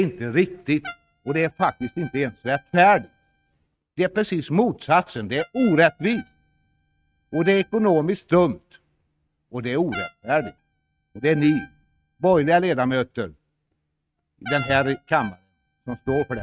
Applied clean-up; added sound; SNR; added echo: neural mask model RNNoise.